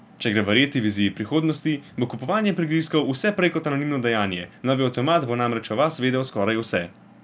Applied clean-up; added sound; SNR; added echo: none; none; none; none.